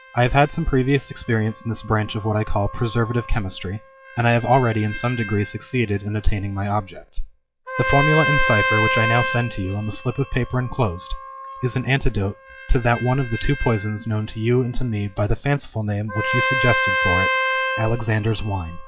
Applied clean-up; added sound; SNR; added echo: classical method log-MMSE.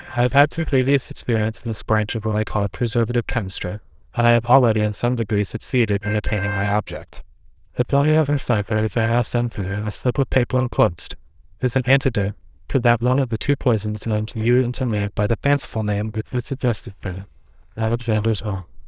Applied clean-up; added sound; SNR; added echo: neural diffusion model UNIVERSE++.